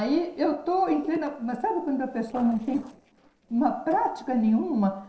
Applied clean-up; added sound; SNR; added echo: neural separator model SepFormer DNS4.